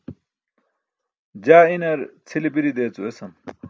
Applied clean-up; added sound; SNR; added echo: none; none; none; none.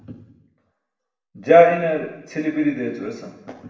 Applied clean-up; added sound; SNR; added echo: none; none; none; reverberation time 0.8 s.